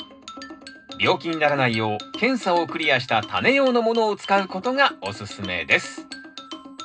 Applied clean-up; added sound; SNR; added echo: none; none; none; reverberation time 0.2 s.